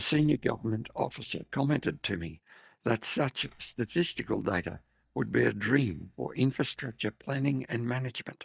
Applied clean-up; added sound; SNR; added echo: neural mask model DeepFilterNet 3.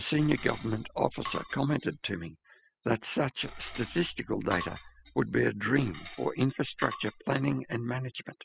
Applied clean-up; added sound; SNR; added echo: classical method spectral subtraction.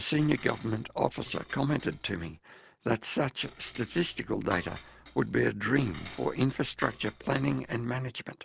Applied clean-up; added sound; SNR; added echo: neural separator model SepFormer DNS4.